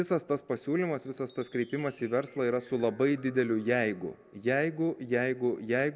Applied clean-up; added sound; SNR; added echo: none; Chime; 3 dB; none.